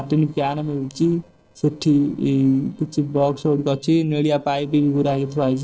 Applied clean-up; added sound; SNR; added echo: neural separator model SepFormer DNS4.